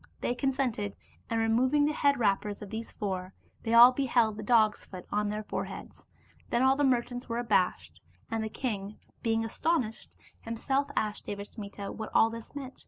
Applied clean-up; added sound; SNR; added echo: none; none; none; none.